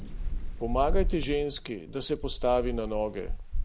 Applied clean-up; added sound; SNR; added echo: none; Thunder / Rain; 0 dB; none.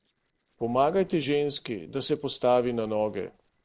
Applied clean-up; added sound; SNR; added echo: neural separator model SepFormer DNS4.